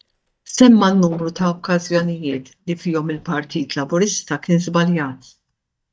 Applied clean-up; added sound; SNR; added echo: neural mask model DeepFilterNet 3.